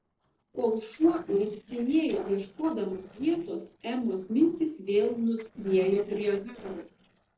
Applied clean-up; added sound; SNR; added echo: neural separator model SepFormer DNS4.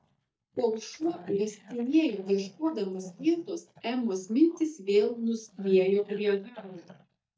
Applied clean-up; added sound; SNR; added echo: neural mask model DeepFilterNet 3.